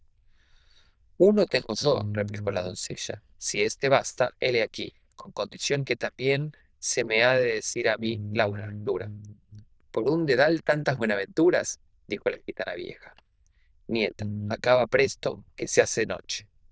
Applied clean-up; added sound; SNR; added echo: neural diffusion model UNIVERSE++.